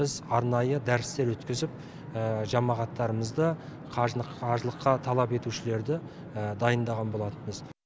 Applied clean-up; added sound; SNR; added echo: none; none; none; none.